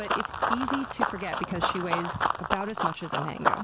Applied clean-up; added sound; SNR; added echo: none; Run; -5 dB; none.